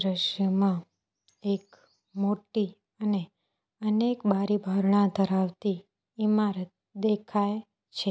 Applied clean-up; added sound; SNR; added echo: none; none; none; none.